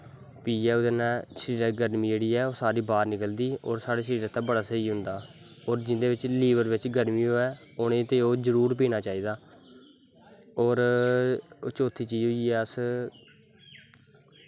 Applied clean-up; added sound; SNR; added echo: none; none; none; none.